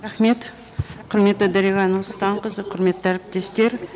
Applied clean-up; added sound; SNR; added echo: none; none; none; none.